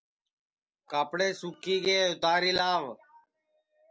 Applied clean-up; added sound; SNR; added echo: none; none; none; none.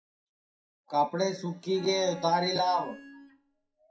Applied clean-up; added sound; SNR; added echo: classical method WPE with log-MMSE.